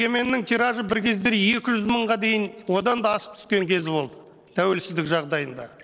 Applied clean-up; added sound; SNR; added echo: neural separator model SepFormer DNS4.